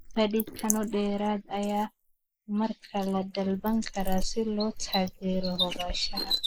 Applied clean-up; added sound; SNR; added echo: neural mask model Resemble Enhance denoiser.